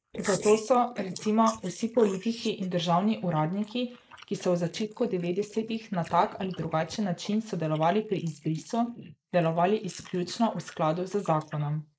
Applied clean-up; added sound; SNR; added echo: neural mask model Resemble Enhance denoiser.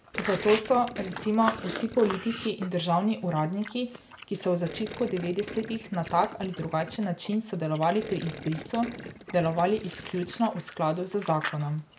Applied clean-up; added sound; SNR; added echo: none; Gurgling + Chewing, mastication; 11 dB; none.